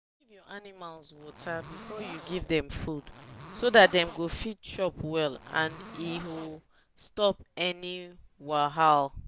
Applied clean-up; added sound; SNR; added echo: none; Zipper (clothing); 17 dB; none.